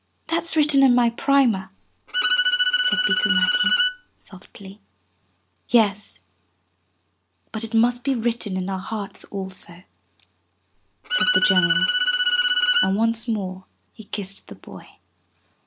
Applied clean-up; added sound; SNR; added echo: none; Bowed string instrument; -4 dB; none.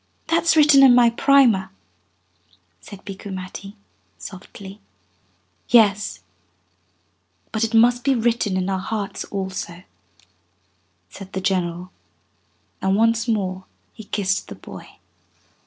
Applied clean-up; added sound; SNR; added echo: none; none; none; none.